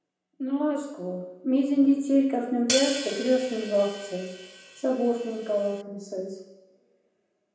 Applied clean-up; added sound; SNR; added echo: none; Hi-hat; 9 dB; reverberation time 0.8 s.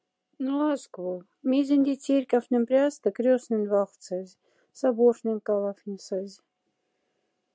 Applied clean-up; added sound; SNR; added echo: none; none; none; none.